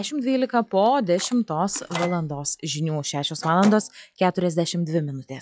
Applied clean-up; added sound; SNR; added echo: classical method log-MMSE.